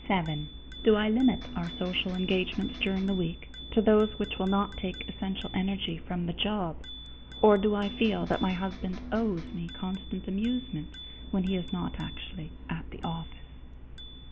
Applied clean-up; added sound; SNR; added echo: none; Bicycle bell + Electric guitar; 17 dB; none.